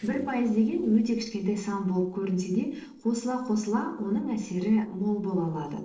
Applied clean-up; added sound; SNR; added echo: neural separator model SepFormer DNS4.